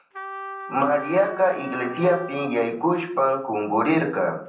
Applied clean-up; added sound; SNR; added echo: none; Trumpet; 15 dB; reverberation time 0.6 s.